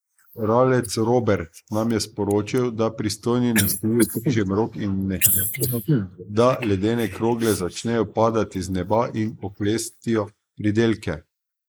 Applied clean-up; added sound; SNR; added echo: neural mask model Resemble Enhance denoiser.